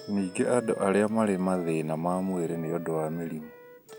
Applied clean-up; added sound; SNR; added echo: none; Wind instrument, woodwind instrument + Doorbell; 19 dB; none.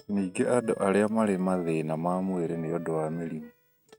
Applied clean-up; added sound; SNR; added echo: neural mask model RNNoise.